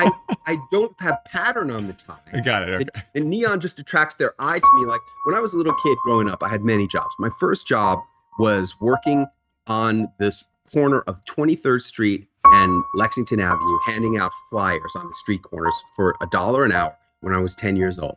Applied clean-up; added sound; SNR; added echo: neural mask model RNNoise.